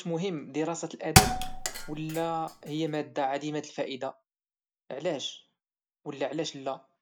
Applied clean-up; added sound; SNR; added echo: none; Thump, thud; -4 dB; none.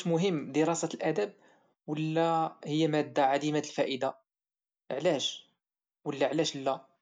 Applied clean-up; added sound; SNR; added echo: none; none; none; none.